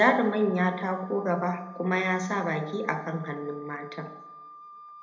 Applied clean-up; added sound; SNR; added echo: none; Wind instrument, woodwind instrument; 18 dB; reverberation time 0.7 s.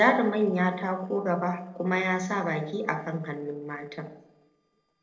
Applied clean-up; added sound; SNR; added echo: neural separator model SepFormer DNS4.